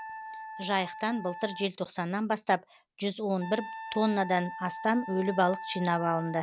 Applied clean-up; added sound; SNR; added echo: none; Wind instrument, woodwind instrument; 12 dB; none.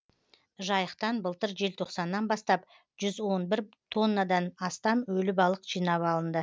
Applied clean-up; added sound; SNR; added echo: none; none; none; none.